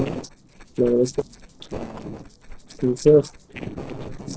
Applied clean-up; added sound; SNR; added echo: neural separator model SepFormer DNS4.